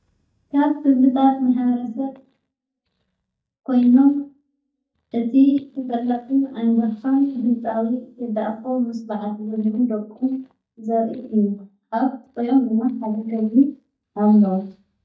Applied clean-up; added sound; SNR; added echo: neural mask model DeepFilterNet 3.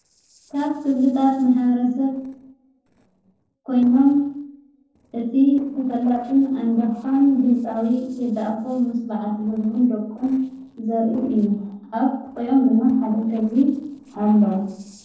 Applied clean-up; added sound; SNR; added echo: neural separator model SepFormer DNS4.